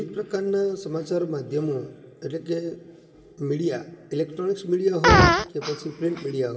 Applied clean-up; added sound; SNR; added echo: none; Fart; -4 dB; reverberation time 2.2 s.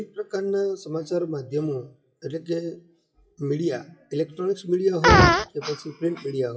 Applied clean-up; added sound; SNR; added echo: classical method WPE with log-MMSE.